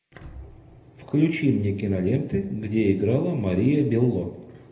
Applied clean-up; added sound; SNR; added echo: none; none; none; reverberation time 0.7 s.